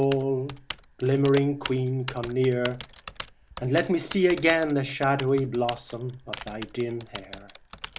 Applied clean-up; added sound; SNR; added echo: none; Typing; 15 dB; none.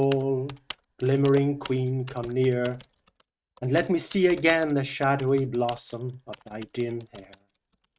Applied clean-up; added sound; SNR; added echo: neural mask model RNNoise.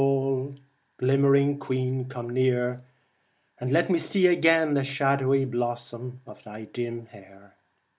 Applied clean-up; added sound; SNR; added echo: none; none; none; none.